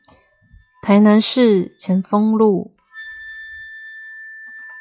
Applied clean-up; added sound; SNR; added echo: classical method log-MMSE.